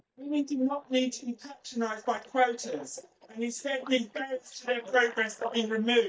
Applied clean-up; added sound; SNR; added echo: neural mask model DeepFilterNet 3.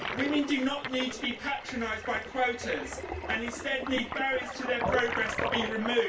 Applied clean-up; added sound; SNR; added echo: none; Toilet flush; 5 dB; reverberation time 0.2 s.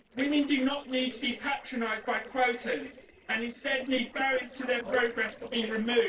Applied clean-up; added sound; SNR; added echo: neural separator model SepFormer DNS4.